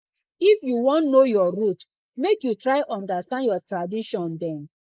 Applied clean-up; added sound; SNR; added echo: neural mask model Resemble Enhance denoiser.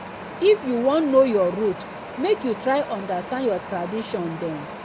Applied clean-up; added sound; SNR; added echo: none; Wind; 12 dB; none.